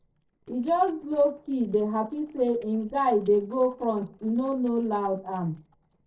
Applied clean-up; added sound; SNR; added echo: neural separator model SepFormer DNS4.